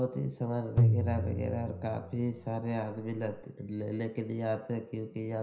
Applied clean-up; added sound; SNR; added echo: none; Tabla; -2 dB; reverberation time 0.5 s.